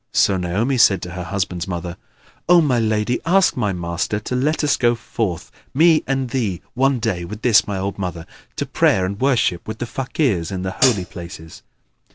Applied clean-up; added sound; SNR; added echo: none; Hi-hat; 2 dB; none.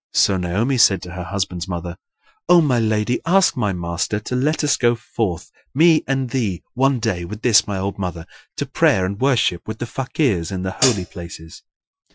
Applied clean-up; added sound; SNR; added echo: classical method Wiener filter.